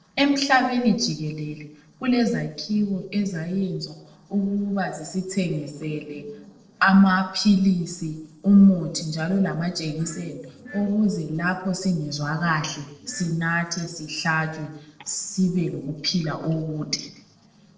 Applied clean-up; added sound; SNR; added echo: neural separator model SepFormer DNS4.